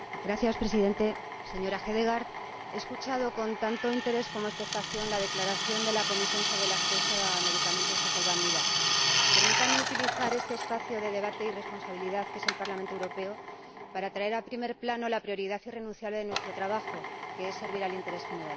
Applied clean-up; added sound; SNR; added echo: none; Drill; -1 dB; none.